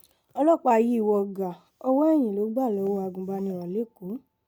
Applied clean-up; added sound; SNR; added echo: none; none; none; none.